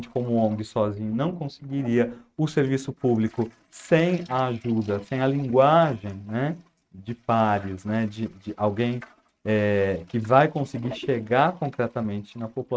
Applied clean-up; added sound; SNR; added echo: neural mask model RNNoise.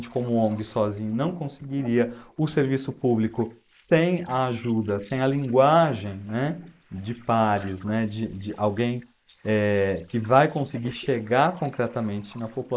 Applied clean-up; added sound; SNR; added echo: neural mask model Resemble Enhance denoiser.